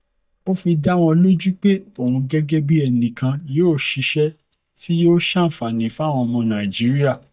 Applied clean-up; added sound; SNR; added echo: neural mask model DeepFilterNet 3.